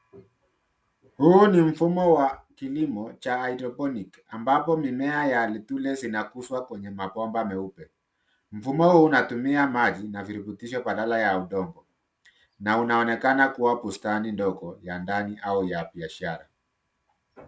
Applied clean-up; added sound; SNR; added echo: none; none; none; none.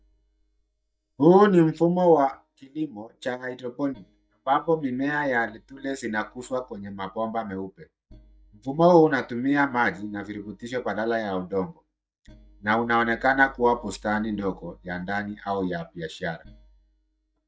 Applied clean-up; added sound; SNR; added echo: neural mask model DeepFilterNet 3.